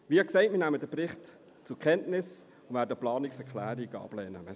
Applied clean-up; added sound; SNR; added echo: none; none; none; none.